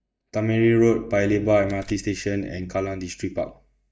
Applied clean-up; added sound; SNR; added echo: neural mask model DeepFilterNet 3.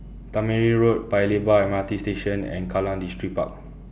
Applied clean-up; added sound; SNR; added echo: none; none; none; none.